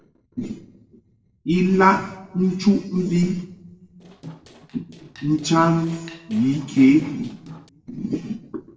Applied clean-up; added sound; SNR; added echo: neural separator model SepFormer DNS4.